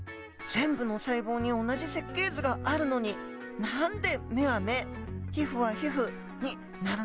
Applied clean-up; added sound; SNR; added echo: none; none; none; none.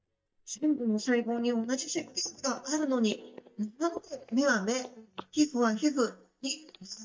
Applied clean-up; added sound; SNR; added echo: neural mask model DeepFilterNet 3.